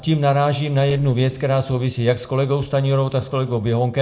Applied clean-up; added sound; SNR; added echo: neural separator model SepFormer DNS4.